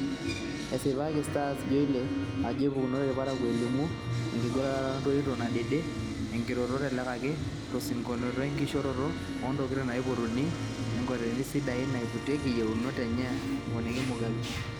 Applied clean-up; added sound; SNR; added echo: none; Organ + Sawing; 10 dB; none.